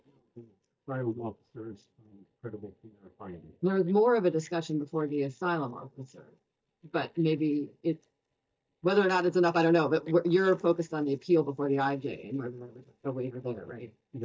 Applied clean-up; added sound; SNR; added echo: neural mask model DeepFilterNet 3.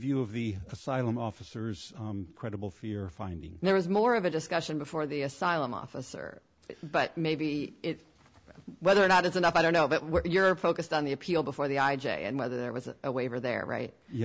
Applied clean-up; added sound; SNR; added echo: none; none; none; none.